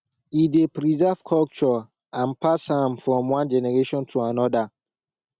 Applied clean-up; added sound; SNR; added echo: none; none; none; none.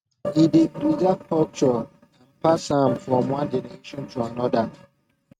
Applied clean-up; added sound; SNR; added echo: neural mask model RNNoise.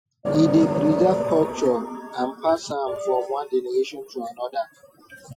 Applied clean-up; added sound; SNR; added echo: classical method Wiener filter.